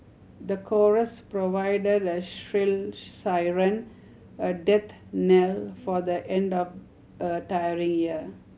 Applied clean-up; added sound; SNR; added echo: none; none; none; none.